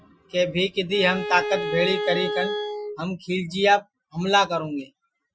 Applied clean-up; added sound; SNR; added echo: classical method Wiener filter.